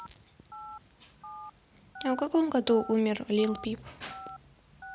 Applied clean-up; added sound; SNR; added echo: none; Telephone; 16 dB; none.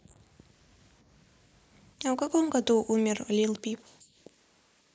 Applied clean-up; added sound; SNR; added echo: neural mask model Resemble Enhance denoiser.